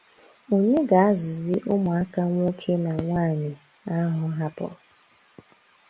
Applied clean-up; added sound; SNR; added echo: none; none; none; none.